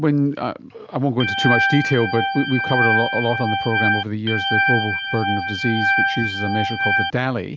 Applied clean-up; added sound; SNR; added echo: none; Organ; -1 dB; none.